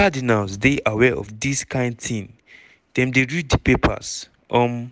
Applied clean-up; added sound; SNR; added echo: none; none; none; none.